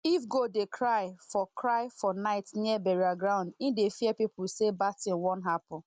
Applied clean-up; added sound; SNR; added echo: none; none; none; none.